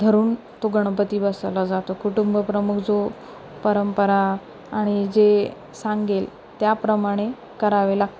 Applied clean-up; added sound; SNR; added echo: none; none; none; none.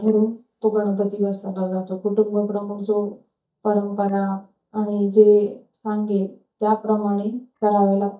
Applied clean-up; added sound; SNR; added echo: neural mask model DeepFilterNet 3.